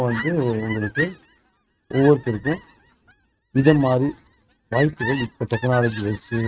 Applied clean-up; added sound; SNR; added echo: neural mask model RNNoise.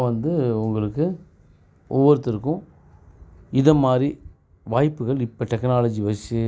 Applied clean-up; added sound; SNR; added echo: none; none; none; none.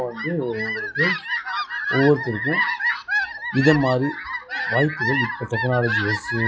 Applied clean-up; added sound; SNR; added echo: classical method log-MMSE.